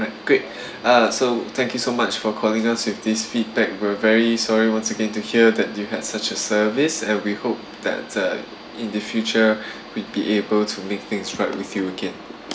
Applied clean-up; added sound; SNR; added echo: none; none; none; none.